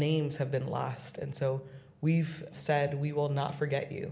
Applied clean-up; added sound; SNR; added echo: none; none; none; none.